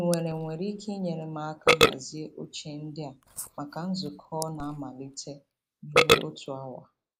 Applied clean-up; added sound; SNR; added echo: neural mask model Resemble Enhance denoiser.